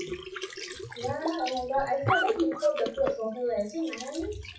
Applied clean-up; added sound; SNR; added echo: classical method WPE with log-MMSE.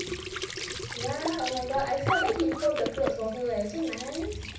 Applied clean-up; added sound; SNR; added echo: none; Squeak / Trickle, dribble / Sink (filling or washing); 5 dB; reverberation time 0.7 s.